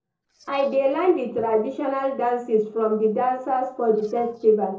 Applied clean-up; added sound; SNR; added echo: neural separator model SepFormer DNS4.